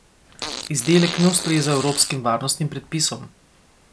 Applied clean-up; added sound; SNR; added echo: none; Fart; 9 dB; none.